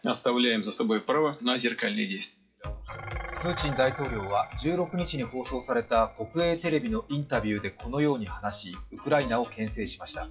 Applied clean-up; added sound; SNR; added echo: classical method WPE with log-MMSE.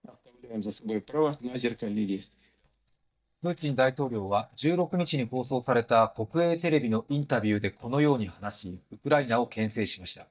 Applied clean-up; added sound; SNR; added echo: neural mask model DeepFilterNet 3.